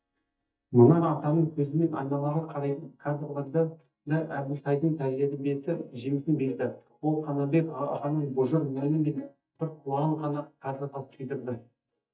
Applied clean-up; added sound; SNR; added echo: neural mask model DeepFilterNet 3.